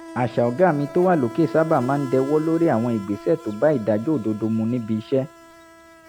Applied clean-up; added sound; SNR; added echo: none; Insect; 17 dB; none.